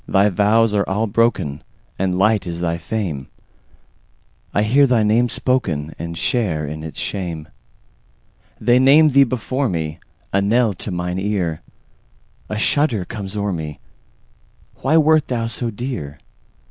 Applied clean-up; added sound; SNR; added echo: none; none; none; none.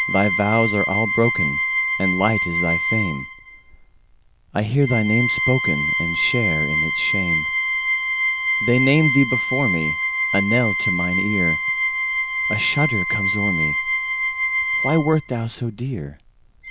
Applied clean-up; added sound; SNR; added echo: none; Organ; -1 dB; none.